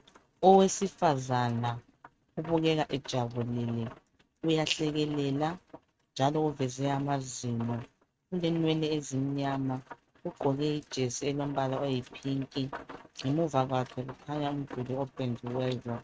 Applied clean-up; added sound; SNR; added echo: neural mask model RNNoise.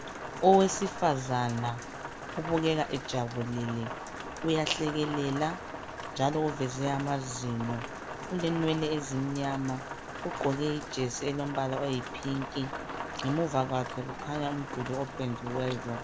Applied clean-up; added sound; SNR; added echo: none; Rain; 8 dB; none.